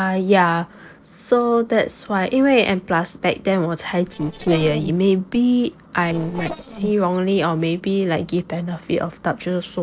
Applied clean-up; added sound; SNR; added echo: neural separator model SepFormer DNS4.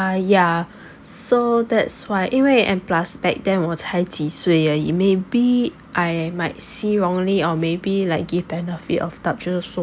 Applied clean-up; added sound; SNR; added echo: none; none; none; none.